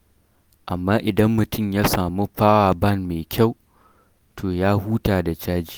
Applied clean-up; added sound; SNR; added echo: none; none; none; none.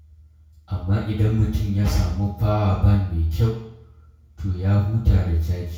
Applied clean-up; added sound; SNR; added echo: none; none; none; reverberation time 0.6 s.